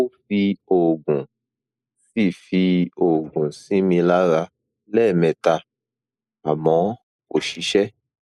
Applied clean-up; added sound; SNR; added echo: neural mask model Resemble Enhance denoiser.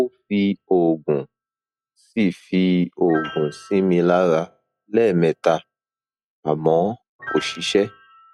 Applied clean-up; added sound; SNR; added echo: classical method log-MMSE.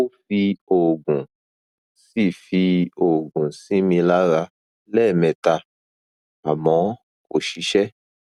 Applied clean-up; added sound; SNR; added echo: none; none; none; none.